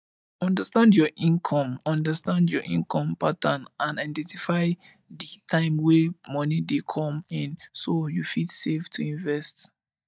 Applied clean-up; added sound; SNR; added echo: neural mask model DeepFilterNet 3.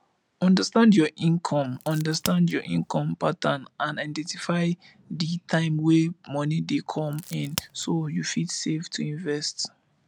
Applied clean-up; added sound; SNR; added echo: none; Crack; 15 dB; none.